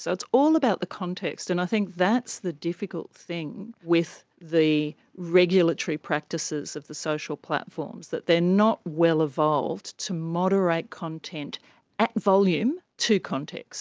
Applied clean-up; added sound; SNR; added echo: none; none; none; none.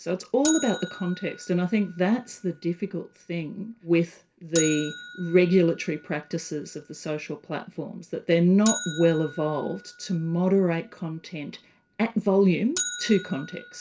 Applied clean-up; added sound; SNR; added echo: none; Bell; 13 dB; reverberation time 0.2 s.